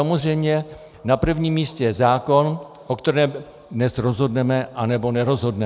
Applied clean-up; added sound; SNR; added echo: none; none; none; none.